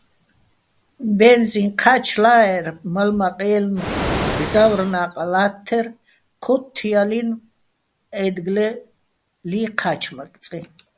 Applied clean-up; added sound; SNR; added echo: none; Animal; 5 dB; none.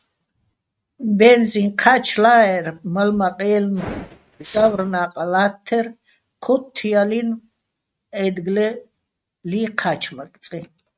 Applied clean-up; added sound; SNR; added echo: neural mask model RNNoise.